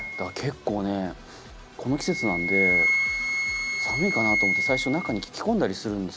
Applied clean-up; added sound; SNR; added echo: none; Wind instrument, woodwind instrument; -1 dB; none.